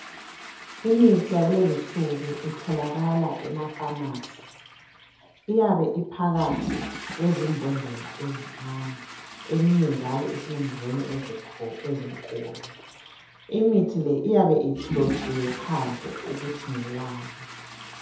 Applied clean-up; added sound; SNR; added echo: none; Toilet flush / Water; 13 dB; reverberation time 0.7 s.